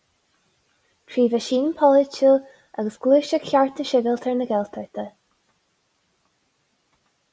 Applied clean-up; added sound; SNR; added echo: none; none; none; none.